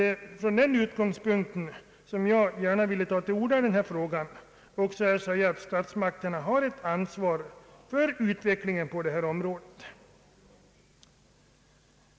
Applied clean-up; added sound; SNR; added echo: none; none; none; none.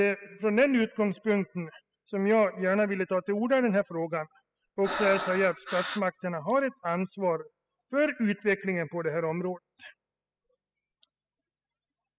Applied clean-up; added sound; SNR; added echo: classical method spectral subtraction.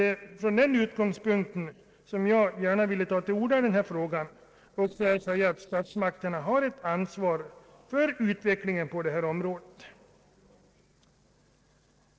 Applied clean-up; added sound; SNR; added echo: neural separator model SepFormer DNS4.